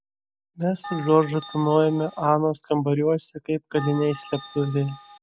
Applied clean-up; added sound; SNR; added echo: none; Bell; 15 dB; none.